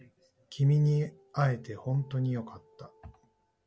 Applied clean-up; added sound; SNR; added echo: none; none; none; none.